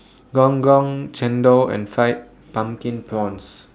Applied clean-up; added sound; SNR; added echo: none; none; none; none.